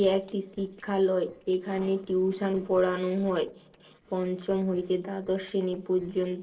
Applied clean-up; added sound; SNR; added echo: neural separator model SepFormer DNS4.